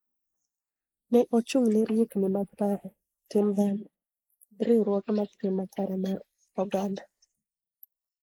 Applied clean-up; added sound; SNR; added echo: neural mask model Resemble Enhance denoiser.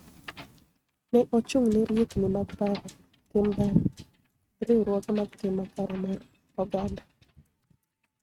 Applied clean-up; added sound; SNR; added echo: neural mask model RNNoise.